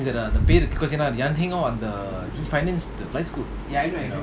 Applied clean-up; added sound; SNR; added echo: none; none; none; none.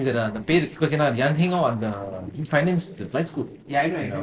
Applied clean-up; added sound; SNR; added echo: neural separator model SepFormer DNS4.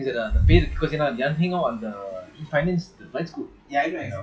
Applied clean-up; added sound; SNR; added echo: classical method WPE with log-MMSE.